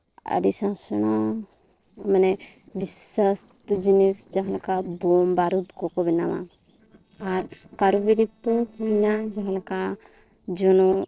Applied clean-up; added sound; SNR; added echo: neural separator model SepFormer DNS4.